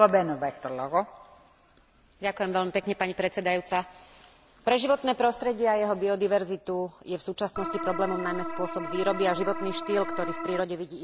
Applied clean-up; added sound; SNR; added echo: none; Organ; 5 dB; none.